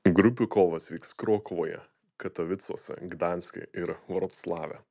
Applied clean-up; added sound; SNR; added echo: none; none; none; none.